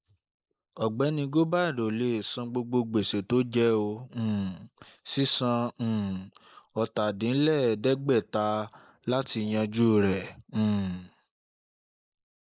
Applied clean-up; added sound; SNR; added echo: neural mask model Resemble Enhance denoiser.